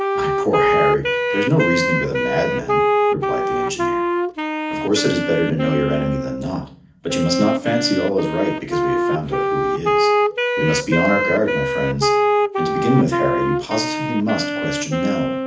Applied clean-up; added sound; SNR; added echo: none; Wind instrument, woodwind instrument; -2 dB; reverberation time 0.4 s.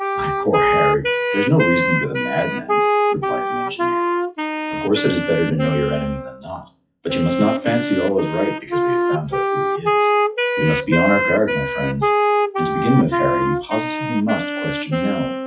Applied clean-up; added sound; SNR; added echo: classical method WPE with log-MMSE.